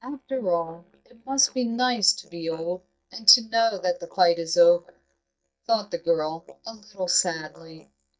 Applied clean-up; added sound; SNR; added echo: neural mask model DeepFilterNet 3.